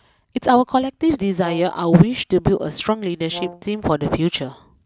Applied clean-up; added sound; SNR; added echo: none; Brass instrument; 16 dB; none.